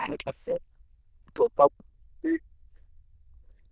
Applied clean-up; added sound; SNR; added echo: neural diffusion model UNIVERSE++.